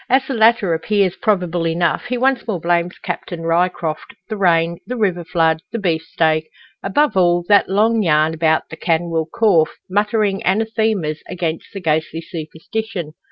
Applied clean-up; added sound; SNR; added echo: none; none; none; none.